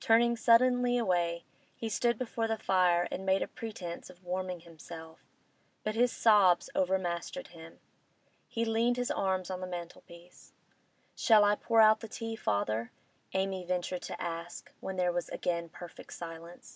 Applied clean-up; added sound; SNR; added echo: none; none; none; none.